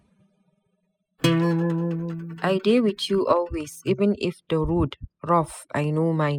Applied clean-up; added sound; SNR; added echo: classical method spectral subtraction.